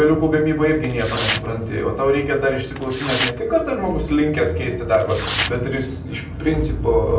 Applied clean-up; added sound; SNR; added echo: none; Tearing; 10 dB; reverberation time 0.6 s.